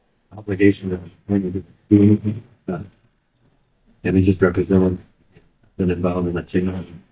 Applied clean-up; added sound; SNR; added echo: neural mask model DeepFilterNet 3.